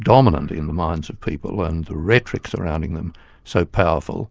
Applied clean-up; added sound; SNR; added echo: neural mask model Resemble Enhance denoiser.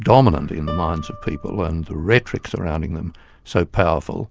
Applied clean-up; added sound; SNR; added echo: none; Guitar; 19 dB; none.